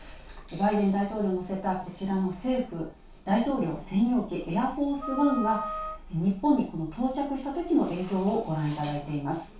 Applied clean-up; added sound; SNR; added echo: none; Wind instrument, woodwind instrument; 9 dB; reverberation time 0.3 s.